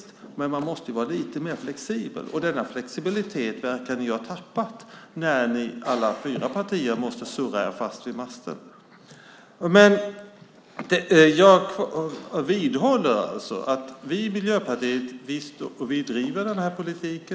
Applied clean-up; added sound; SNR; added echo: none; none; none; none.